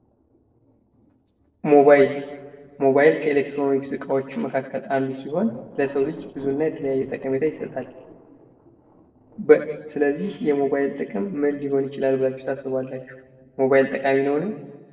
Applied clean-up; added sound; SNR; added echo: neural separator model SepFormer DNS4.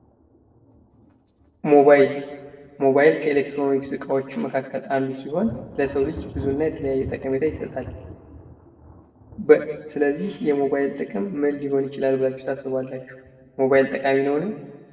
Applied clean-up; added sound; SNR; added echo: none; Thunder; 20 dB; reverberation time 1.4 s.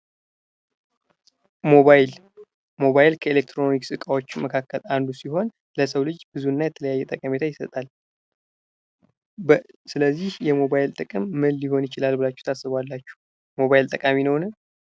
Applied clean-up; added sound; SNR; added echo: none; none; none; none.